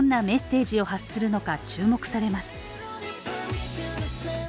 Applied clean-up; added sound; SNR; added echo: none; none; none; none.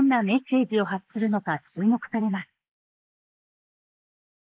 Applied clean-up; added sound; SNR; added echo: neural mask model Resemble Enhance denoiser.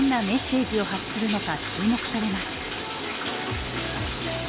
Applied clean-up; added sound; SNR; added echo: none; Bathtub (filling or washing); 5 dB; none.